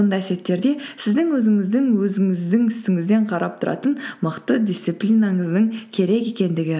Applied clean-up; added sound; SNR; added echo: none; none; none; none.